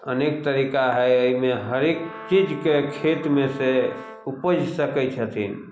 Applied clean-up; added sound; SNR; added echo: none; Brass instrument; 17 dB; none.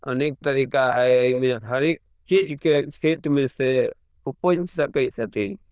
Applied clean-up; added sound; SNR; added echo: neural diffusion model UNIVERSE++.